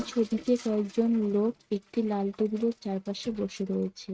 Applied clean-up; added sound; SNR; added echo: neural mask model RNNoise.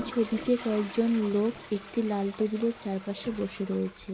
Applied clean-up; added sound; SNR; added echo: none; Toilet flush; 14 dB; none.